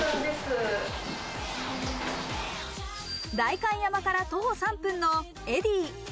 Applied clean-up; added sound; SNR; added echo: none; none; none; none.